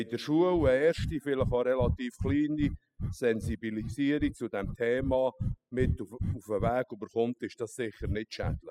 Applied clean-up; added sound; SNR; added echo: classical method spectral subtraction.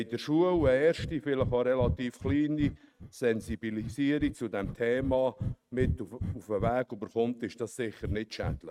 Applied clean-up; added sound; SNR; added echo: neural mask model RNNoise.